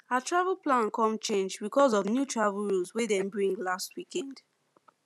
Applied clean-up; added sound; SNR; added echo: none; none; none; none.